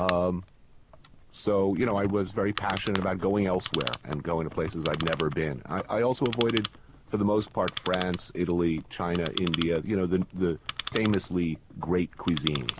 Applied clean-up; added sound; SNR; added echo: none; Clock; 7 dB; none.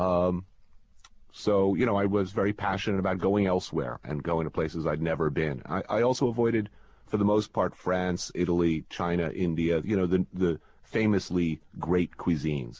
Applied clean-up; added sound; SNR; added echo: none; none; none; none.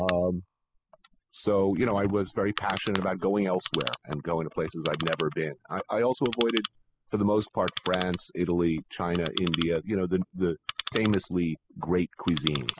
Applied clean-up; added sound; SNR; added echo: classical method spectral subtraction.